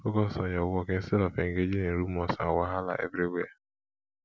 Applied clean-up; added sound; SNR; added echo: none; none; none; none.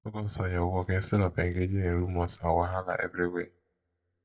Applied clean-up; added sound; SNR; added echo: neural mask model DeepFilterNet 3.